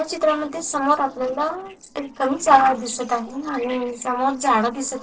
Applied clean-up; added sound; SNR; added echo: neural separator model SepFormer DNS4.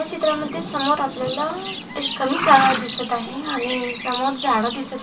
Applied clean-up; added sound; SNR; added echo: none; Livestock, farm animals, working animals; 6 dB; reverberation time 0.2 s.